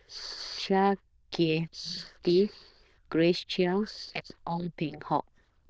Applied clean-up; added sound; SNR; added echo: neural diffusion model UNIVERSE++.